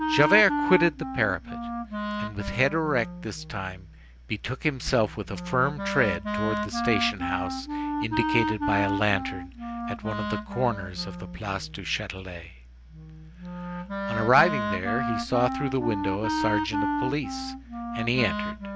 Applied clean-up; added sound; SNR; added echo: none; Wind instrument, woodwind instrument; 3 dB; none.